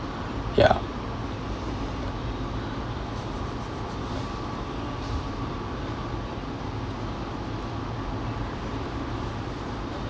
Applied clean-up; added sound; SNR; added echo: none; none; none; none.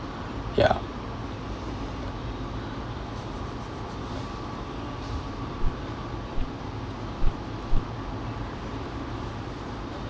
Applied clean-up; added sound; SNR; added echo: none; Walk, footsteps; -3 dB; none.